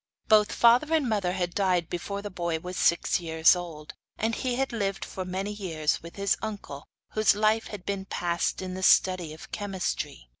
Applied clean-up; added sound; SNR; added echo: none; none; none; none.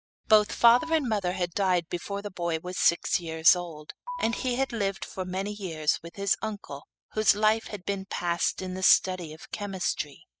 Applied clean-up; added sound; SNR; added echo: classical method spectral subtraction.